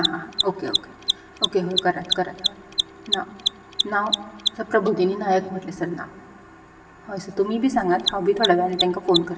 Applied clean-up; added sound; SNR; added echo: none; Mechanisms; 4 dB; reverberation time 2.3 s.